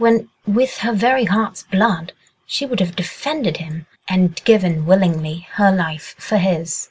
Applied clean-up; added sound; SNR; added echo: none; none; none; none.